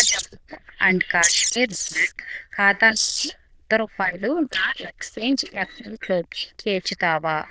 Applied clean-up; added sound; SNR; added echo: neural diffusion model UNIVERSE++.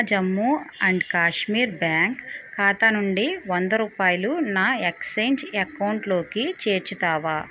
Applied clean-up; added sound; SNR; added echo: none; none; none; none.